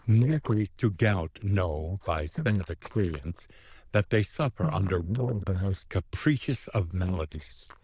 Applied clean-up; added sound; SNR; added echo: neural diffusion model UNIVERSE++.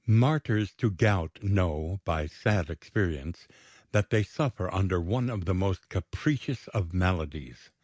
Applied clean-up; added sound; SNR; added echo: none; none; none; none.